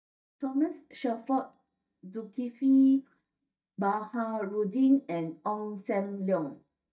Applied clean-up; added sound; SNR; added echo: neural mask model DeepFilterNet 3.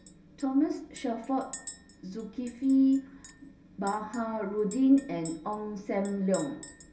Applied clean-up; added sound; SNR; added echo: none; Chink, clink; 19 dB; reverberation time 0.2 s.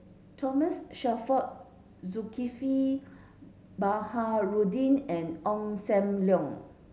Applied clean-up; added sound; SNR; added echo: none; none; none; none.